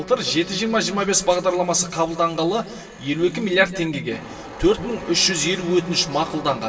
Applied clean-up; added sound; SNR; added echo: none; Wind instrument, woodwind instrument; 19 dB; reverberation time 1.3 s.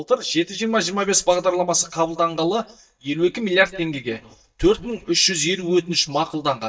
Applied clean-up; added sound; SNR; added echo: neural mask model DeepFilterNet 3.